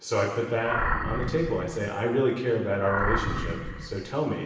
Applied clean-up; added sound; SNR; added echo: none; Animal; 3 dB; reverberation time 1.2 s.